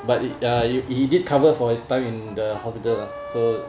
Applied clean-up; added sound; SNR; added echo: none; Brass instrument; 17 dB; none.